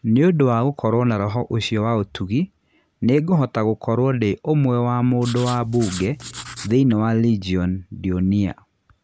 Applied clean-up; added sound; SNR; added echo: none; Writing; 15 dB; none.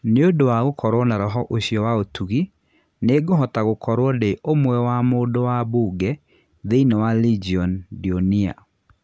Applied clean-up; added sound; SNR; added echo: none; none; none; none.